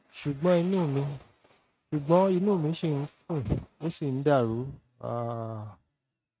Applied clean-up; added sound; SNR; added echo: neural mask model RNNoise.